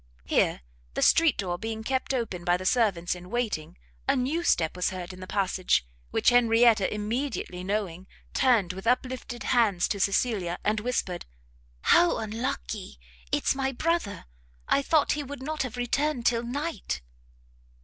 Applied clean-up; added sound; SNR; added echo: none; none; none; none.